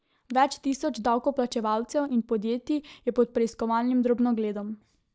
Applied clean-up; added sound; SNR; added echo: neural mask model DeepFilterNet 3.